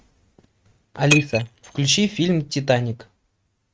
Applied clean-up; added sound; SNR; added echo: neural mask model RNNoise.